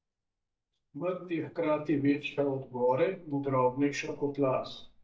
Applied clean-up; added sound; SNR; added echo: neural mask model DeepFilterNet 3.